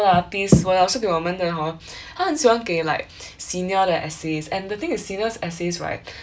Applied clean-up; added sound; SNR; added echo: none; none; none; none.